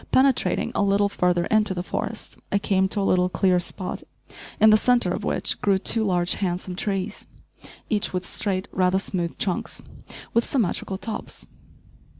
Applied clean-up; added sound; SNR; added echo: none; none; none; none.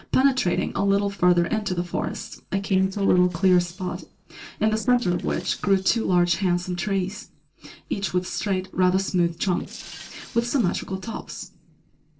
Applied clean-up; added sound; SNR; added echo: neural separator model SepFormer DNS4.